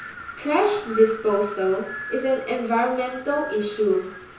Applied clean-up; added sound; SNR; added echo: none; Wind; 14 dB; reverberation time 0.7 s.